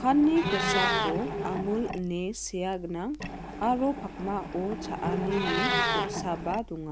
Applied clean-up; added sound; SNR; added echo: none; Mechanisms + Meow; 2 dB; none.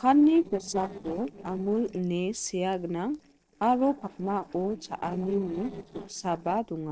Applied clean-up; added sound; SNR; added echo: neural separator model SepFormer DNS4.